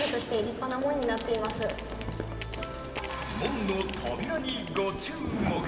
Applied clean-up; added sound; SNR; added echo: none; Fireworks; 7 dB; reverberation time 2.5 s.